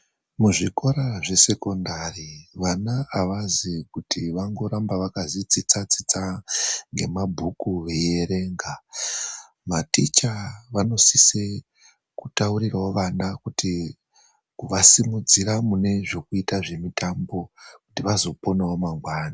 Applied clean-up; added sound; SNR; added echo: none; none; none; none.